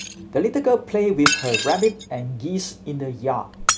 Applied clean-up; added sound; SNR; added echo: none; Shatter; 5 dB; none.